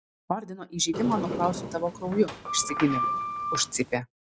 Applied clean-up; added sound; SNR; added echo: none; Sliding door; 3 dB; none.